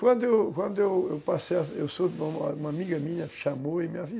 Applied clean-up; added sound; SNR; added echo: none; none; none; none.